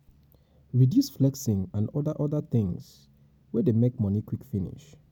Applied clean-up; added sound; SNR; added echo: none; none; none; none.